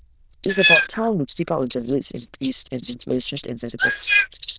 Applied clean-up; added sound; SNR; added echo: neural diffusion model UNIVERSE++.